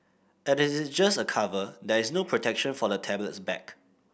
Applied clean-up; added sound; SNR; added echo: none; none; none; none.